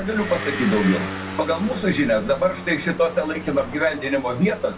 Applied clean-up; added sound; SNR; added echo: none; Motor vehicle (road) / Engine; 10 dB; reverberation time 0.2 s.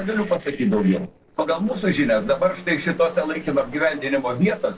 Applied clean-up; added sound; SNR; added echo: neural separator model SepFormer DNS4.